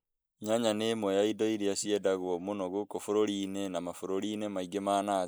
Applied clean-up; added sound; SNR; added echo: neural mask model Resemble Enhance denoiser.